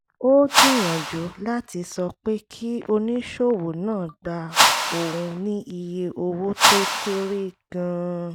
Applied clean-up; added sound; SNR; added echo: none; Whoosh, swoosh, swish; -3 dB; none.